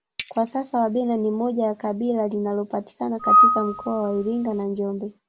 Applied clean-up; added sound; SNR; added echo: none; Screech / Glass + Bicycle bell; -2 dB; none.